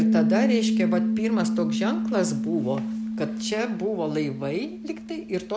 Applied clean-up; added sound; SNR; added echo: none; Piano; -2 dB; none.